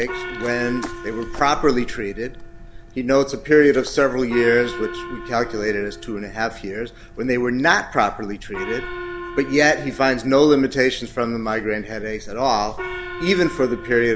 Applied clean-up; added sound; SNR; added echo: none; Gong; 14 dB; none.